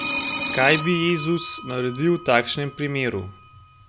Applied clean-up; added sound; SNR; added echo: none; Telephone; 8 dB; none.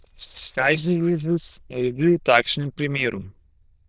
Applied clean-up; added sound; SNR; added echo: neural diffusion model UNIVERSE++.